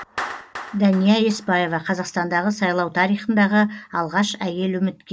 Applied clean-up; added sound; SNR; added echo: none; Clapping; 18 dB; none.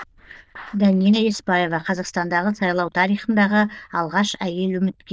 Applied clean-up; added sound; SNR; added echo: neural diffusion model UNIVERSE++.